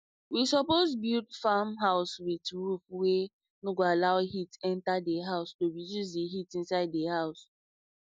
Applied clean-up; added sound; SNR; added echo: none; none; none; none.